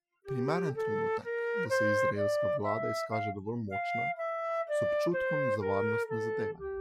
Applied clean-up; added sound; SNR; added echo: classical method Wiener filter.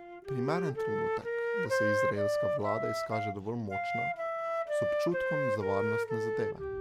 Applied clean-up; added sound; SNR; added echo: none; Wind instrument, woodwind instrument; -5 dB; none.